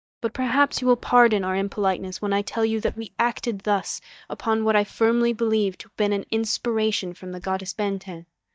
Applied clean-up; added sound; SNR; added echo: neural mask model DeepFilterNet 3.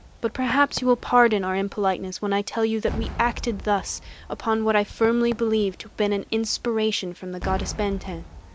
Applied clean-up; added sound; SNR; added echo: none; Cheering / Fireworks; 13 dB; none.